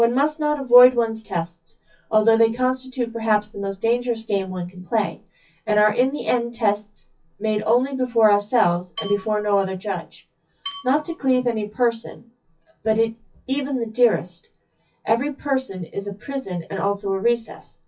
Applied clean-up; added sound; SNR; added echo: classical method WPE with log-MMSE.